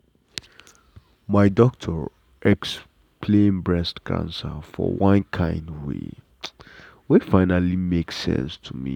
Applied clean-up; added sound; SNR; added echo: none; none; none; none.